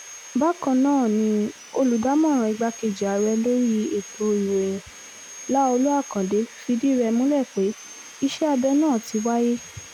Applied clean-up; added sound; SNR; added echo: none; Sawing; 19 dB; none.